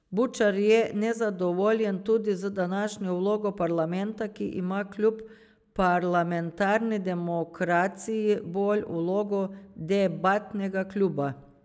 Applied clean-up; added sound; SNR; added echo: none; none; none; none.